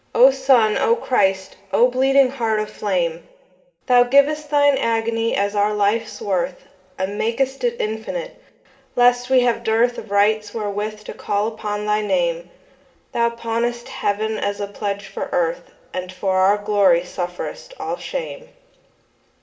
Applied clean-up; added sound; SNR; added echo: none; none; none; reverberation time 1.7 s.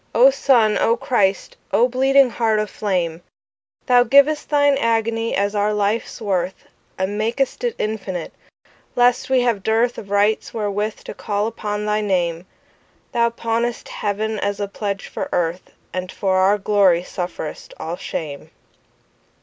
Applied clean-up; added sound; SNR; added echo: none; none; none; none.